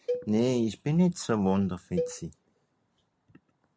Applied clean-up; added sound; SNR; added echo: none; Cowbell; 10 dB; none.